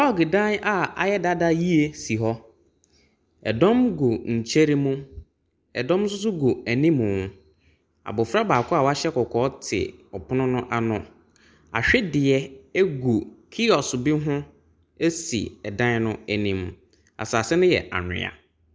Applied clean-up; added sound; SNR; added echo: none; none; none; none.